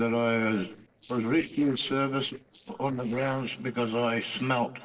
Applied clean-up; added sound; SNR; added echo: neural separator model SepFormer DNS4.